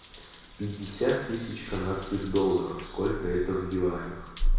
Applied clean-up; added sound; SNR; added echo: none; Drip / Trickle, dribble / Bathtub (filling or washing) / Water tap, faucet; 3 dB; reverberation time 1.1 s.